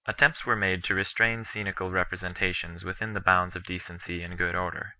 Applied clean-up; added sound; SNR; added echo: none; none; none; none.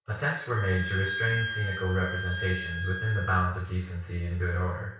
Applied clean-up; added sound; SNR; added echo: none; Wind instrument, woodwind instrument; 6 dB; reverberation time 0.6 s.